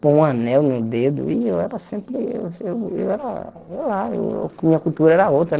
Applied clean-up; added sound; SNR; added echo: neural separator model SepFormer DNS4.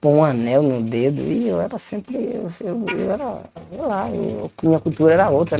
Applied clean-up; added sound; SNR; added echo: neural mask model RNNoise.